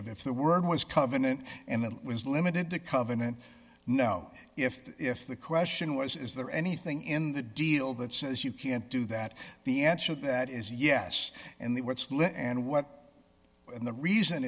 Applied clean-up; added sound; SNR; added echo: none; none; none; none.